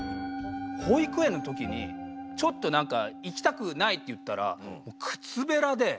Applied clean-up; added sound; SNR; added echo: none; Musical instrument; 10 dB; none.